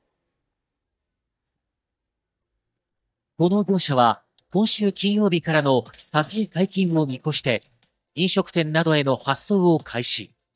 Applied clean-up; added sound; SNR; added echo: neural mask model DeepFilterNet 3.